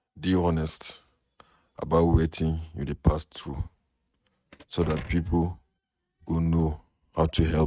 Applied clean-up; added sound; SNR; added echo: neural mask model RNNoise.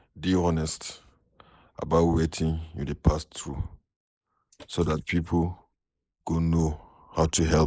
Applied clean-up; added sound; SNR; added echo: neural mask model Resemble Enhance denoiser.